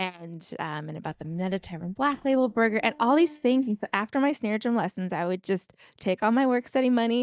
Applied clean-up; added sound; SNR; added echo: neural mask model DeepFilterNet 3.